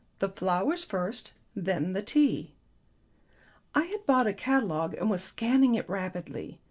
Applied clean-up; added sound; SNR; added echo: none; none; none; none.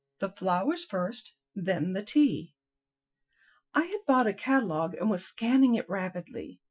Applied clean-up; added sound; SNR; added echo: classical method Wiener filter.